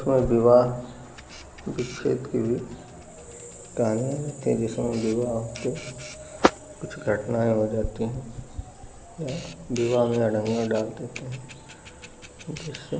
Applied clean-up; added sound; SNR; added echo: none; Camera; 17 dB; none.